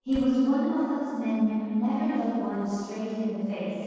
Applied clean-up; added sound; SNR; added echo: neural separator model SepFormer DNS4.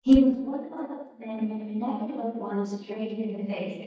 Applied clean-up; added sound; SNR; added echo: neural mask model DeepFilterNet 3.